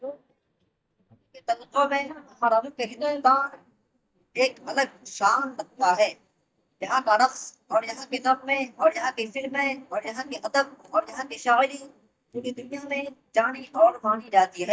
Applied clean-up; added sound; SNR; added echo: neural mask model DeepFilterNet 3.